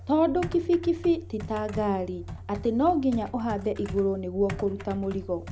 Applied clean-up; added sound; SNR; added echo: none; Computer keyboard; 12 dB; none.